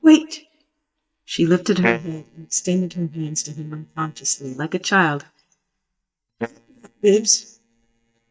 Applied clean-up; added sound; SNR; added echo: neural mask model DeepFilterNet 3.